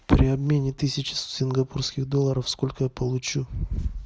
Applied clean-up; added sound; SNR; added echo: none; none; none; none.